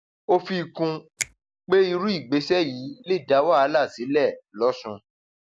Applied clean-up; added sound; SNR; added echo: none; Finger snapping; 16 dB; none.